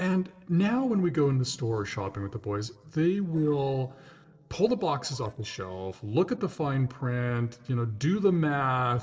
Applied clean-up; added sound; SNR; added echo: neural separator model SepFormer DNS4.